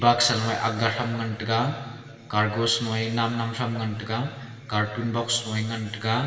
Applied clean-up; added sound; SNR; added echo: none; none; none; reverberation time 2.5 s.